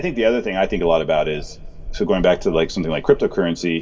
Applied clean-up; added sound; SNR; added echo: none; Wind; 13 dB; reverberation time 1.9 s.